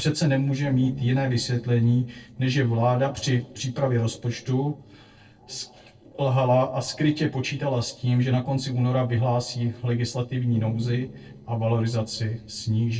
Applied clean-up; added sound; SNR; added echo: neural separator model SepFormer DNS4.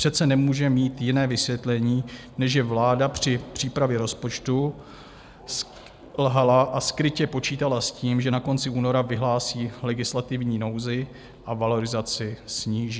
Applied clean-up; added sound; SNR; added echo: none; none; none; none.